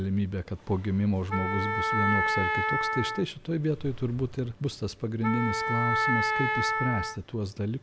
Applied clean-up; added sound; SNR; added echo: none; Wind instrument, woodwind instrument; -1 dB; none.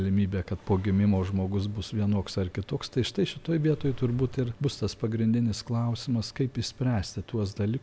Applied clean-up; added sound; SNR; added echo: none; none; none; none.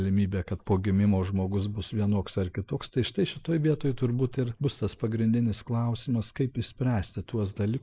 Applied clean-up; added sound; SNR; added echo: neural mask model Resemble Enhance denoiser.